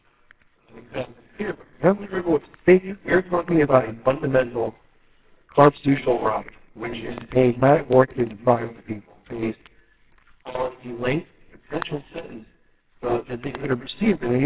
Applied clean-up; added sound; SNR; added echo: neural separator model SepFormer WHAMR!.